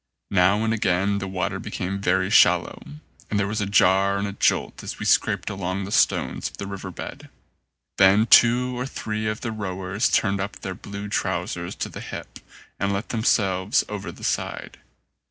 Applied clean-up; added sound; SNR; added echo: none; none; none; none.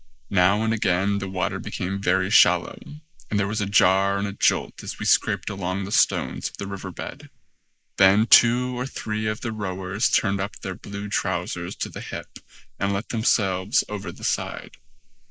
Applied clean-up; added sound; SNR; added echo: neural mask model Resemble Enhance denoiser.